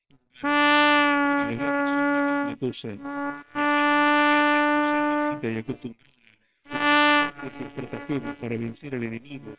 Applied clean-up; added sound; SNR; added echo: neural separator model SepFormer WHAMR!.